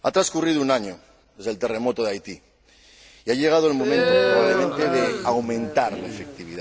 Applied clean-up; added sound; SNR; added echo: none; Crowd; -1 dB; none.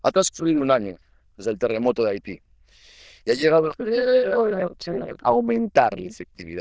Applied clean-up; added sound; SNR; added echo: neural diffusion model UNIVERSE++.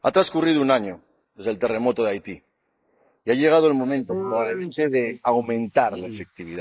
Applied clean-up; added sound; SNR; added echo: neural mask model Resemble Enhance denoiser.